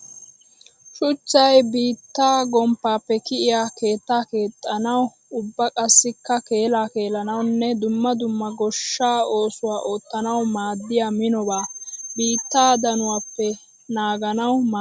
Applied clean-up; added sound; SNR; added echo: none; none; none; none.